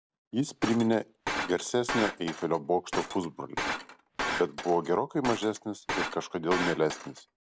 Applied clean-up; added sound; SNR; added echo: none; Shatter; 6 dB; none.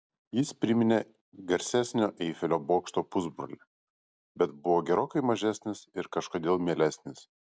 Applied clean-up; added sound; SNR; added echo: none; none; none; none.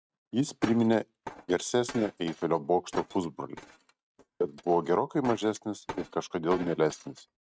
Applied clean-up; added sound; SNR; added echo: neural mask model RNNoise.